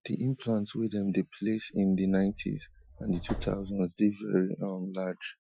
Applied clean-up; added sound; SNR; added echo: classical method Wiener filter.